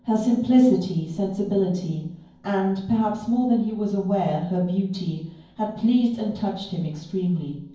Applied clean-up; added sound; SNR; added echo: none; none; none; reverberation time 0.9 s.